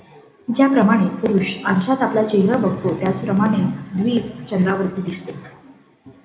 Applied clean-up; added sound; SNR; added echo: none; none; none; reverberation time 0.9 s.